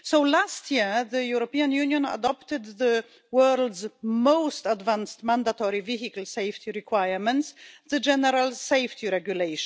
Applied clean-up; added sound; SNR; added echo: none; none; none; none.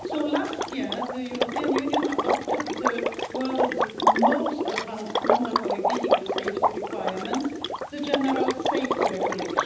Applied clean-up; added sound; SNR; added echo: none; Water / Liquid; -5 dB; reverberation time 0.9 s.